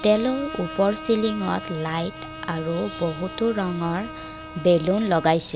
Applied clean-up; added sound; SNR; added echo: none; Bowed string instrument; 13 dB; none.